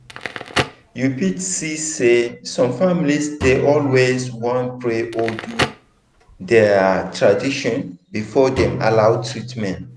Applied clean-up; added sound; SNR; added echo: none; Drum + Crackle; 11 dB; none.